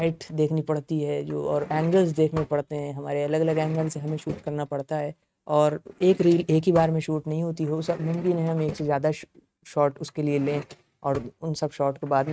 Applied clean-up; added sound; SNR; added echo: neural mask model RNNoise.